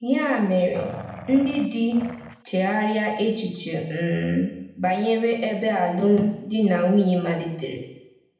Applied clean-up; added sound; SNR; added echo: none; Growling; 15 dB; reverberation time 0.8 s.